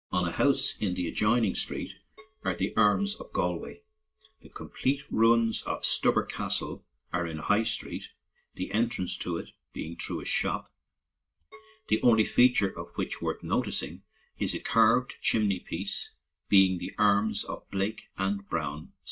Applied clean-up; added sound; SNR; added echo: neural mask model DeepFilterNet 3.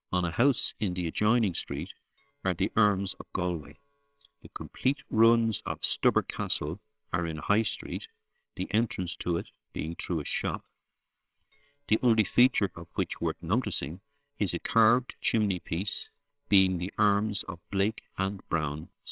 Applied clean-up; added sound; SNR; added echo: neural separator model SepFormer WHAMR!.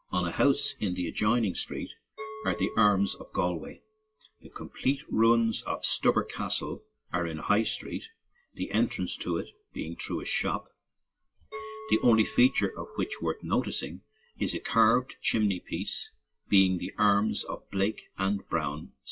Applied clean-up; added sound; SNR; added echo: classical method WPE with log-MMSE.